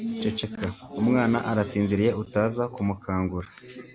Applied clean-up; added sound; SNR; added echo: none; none; none; none.